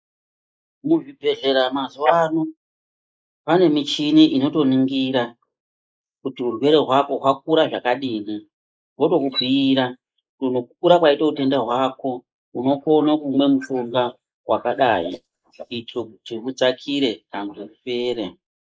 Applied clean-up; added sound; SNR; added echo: neural mask model Resemble Enhance denoiser.